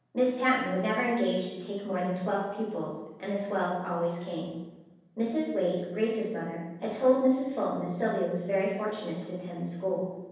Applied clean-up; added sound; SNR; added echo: none; none; none; reverberation time 1.1 s.